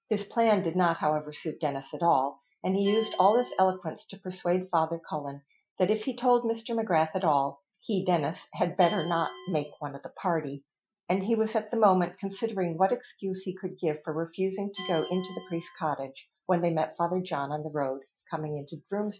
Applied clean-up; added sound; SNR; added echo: classical method Wiener filter.